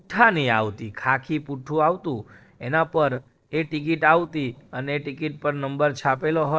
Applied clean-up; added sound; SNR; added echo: neural separator model SepFormer DNS4.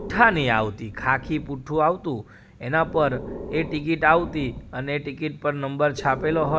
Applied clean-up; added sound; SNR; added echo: none; Breathing; 14 dB; none.